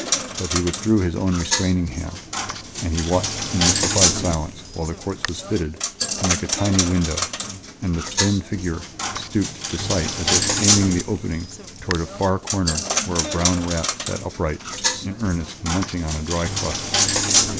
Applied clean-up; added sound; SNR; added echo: none; Coin (dropping); 0 dB; none.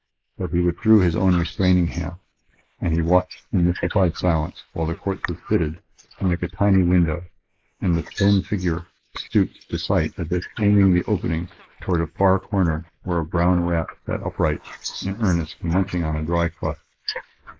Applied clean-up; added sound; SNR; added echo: neural mask model Resemble Enhance denoiser.